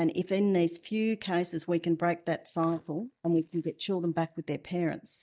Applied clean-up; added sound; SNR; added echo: neural mask model DeepFilterNet 3.